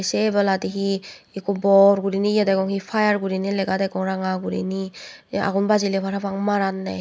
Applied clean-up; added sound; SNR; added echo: neural mask model Resemble Enhance denoiser.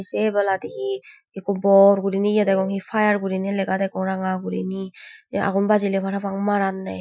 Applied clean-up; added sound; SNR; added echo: classical method Wiener filter.